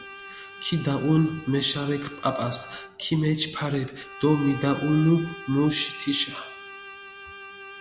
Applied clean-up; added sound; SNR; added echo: none; Bowed string instrument; 16 dB; none.